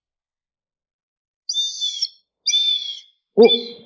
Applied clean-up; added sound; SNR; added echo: neural mask model Resemble Enhance denoiser.